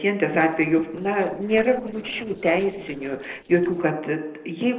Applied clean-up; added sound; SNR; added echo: neural separator model SepFormer DNS4.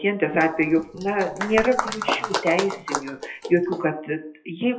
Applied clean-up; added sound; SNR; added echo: classical method WPE with log-MMSE.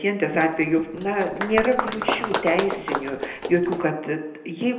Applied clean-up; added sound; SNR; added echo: none; Applause; 5 dB; reverberation time 0.8 s.